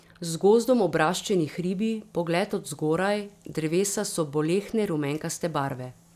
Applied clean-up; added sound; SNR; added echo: none; none; none; none.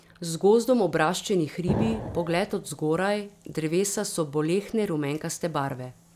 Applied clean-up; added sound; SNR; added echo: none; Explosion; 7 dB; none.